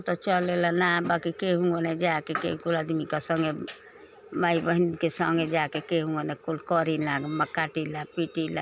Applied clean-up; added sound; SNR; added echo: none; none; none; none.